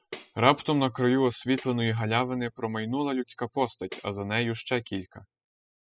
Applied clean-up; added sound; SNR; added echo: classical method spectral subtraction.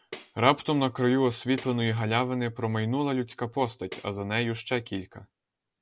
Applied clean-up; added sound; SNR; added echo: none; Tambourine; 15 dB; none.